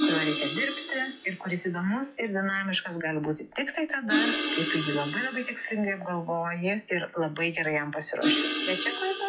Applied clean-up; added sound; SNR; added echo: classical method WPE with log-MMSE.